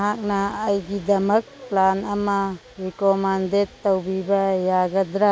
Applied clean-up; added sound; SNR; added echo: none; none; none; none.